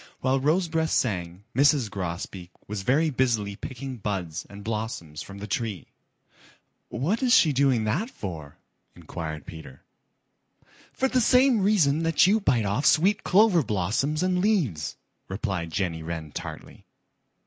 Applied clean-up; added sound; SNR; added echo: none; none; none; none.